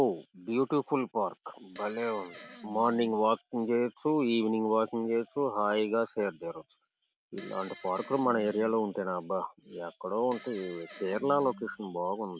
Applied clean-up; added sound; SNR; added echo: none; Fart; 18 dB; none.